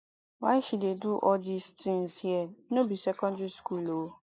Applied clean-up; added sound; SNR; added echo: neural mask model Resemble Enhance denoiser.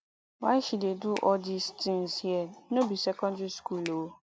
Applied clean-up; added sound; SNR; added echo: none; Finger snapping; 15 dB; none.